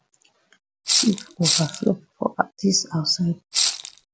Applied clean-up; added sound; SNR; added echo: none; Rattle (instrument); -1 dB; none.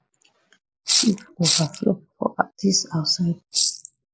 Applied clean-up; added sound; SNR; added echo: neural mask model Resemble Enhance denoiser.